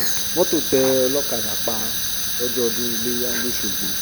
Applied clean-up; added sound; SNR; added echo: none; Fire; -2 dB; none.